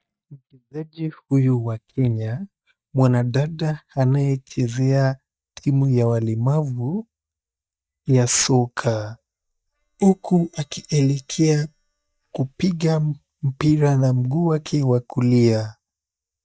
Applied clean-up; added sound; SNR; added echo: neural mask model DeepFilterNet 3.